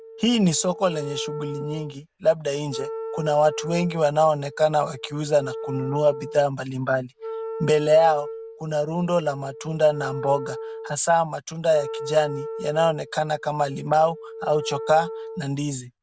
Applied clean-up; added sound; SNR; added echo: none; Wind instrument, woodwind instrument; 11 dB; none.